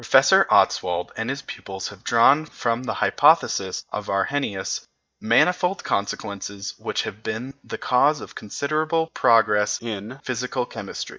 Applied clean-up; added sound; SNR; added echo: neural mask model DeepFilterNet 3.